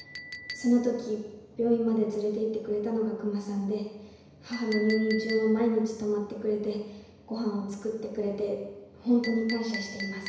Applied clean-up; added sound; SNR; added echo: none; Chink, clink; 15 dB; reverberation time 1.0 s.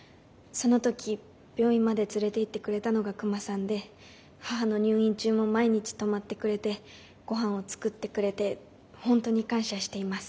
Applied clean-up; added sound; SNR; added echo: none; none; none; none.